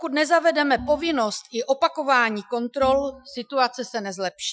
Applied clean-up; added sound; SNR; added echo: classical method Wiener filter.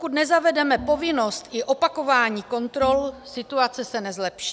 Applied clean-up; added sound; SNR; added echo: none; Bowed string instrument; 19 dB; none.